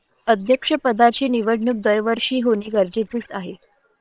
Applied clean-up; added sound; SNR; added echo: neural separator model SepFormer WHAM!.